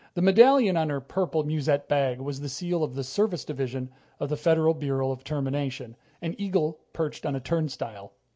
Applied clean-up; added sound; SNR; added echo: none; none; none; none.